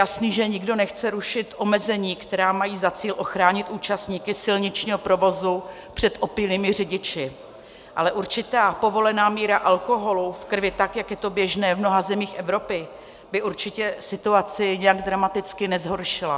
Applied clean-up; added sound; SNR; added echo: none; none; none; none.